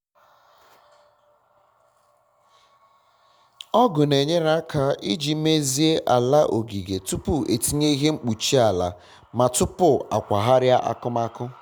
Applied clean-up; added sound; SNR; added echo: none; none; none; none.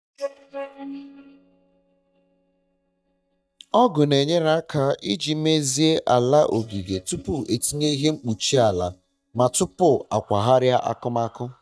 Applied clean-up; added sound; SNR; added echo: neural mask model DeepFilterNet 3.